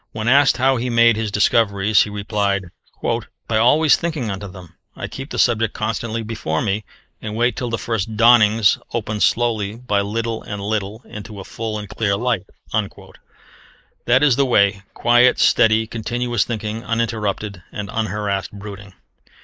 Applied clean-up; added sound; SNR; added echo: neural mask model Resemble Enhance denoiser.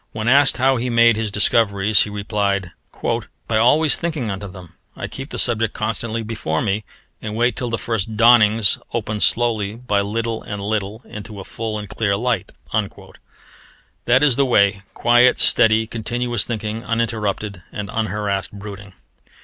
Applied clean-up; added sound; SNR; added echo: none; none; none; none.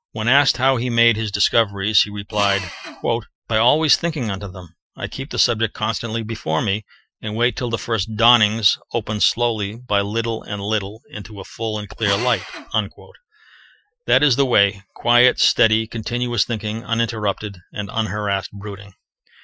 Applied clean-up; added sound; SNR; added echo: classical method Wiener filter.